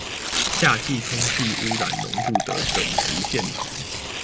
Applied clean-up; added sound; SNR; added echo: none; Fill (with liquid) / Water + Tearing; -2 dB; none.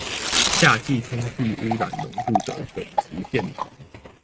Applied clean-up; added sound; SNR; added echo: neural mask model RNNoise.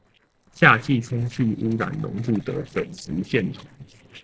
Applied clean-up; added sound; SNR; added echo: neural separator model SepFormer DNS4.